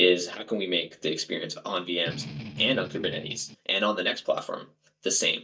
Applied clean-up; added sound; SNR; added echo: neural mask model DeepFilterNet 3.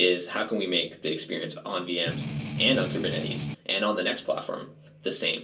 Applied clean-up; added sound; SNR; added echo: none; Strum; 4 dB; reverberation time 0.3 s.